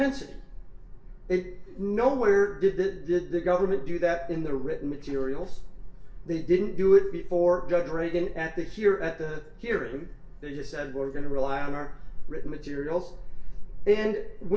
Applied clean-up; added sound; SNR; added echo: none; none; none; reverberation time 0.2 s.